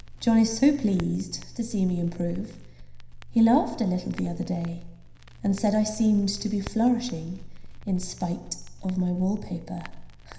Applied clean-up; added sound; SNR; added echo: none; Crackle; 14 dB; reverberation time 0.9 s.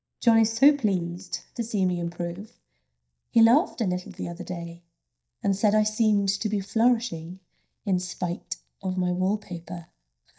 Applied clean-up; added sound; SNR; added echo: neural mask model DeepFilterNet 3.